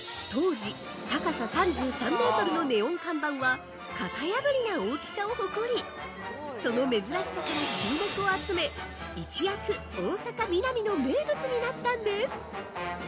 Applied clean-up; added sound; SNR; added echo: none; none; none; none.